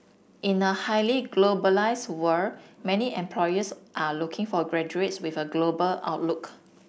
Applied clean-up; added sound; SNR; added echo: none; none; none; none.